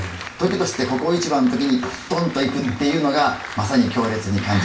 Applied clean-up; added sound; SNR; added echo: none; Applause; 15 dB; reverberation time 0.3 s.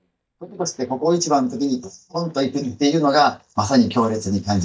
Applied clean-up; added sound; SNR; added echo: neural mask model DeepFilterNet 3.